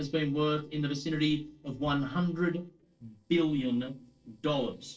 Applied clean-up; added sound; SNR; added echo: neural separator model SepFormer DNS4.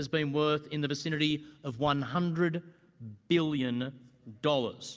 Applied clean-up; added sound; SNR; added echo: none; none; none; none.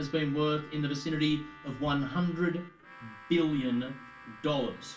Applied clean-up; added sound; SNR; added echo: none; Harmonica; 19 dB; reverberation time 0.2 s.